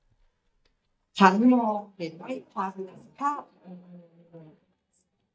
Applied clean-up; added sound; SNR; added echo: neural mask model DeepFilterNet 3.